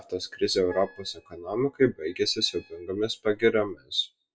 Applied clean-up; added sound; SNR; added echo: classical method WPE with log-MMSE.